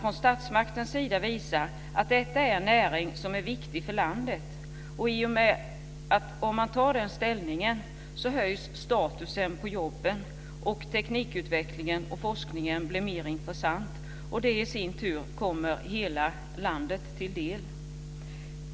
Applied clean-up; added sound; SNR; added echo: none; none; none; none.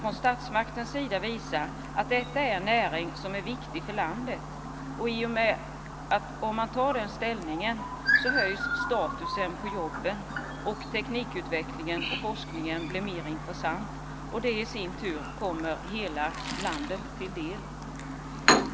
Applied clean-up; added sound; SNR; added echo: none; Chirp, tweet; 3 dB; none.